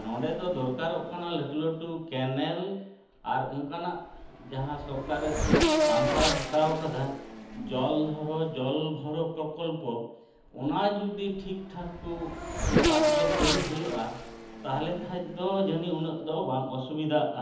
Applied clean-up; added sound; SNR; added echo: none; Race car, auto racing / Accelerating, revving, vroom; 1 dB; reverberation time 1.3 s.